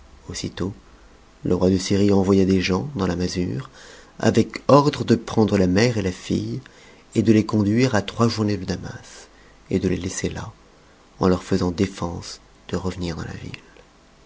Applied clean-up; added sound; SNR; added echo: none; none; none; none.